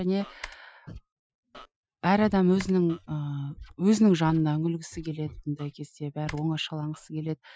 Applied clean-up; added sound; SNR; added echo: classical method Wiener filter.